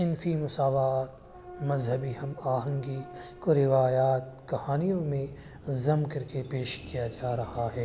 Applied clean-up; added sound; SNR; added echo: none; Wind chime; 12 dB; none.